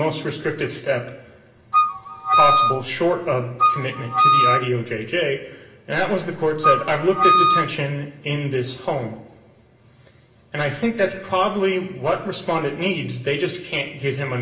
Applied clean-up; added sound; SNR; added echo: none; Wind instrument, woodwind instrument; -5 dB; reverberation time 0.7 s.